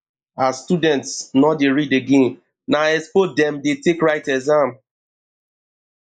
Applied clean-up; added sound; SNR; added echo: neural mask model Resemble Enhance denoiser.